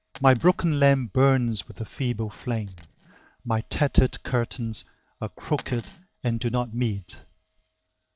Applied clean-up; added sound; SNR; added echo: neural separator model SepFormer DNS4.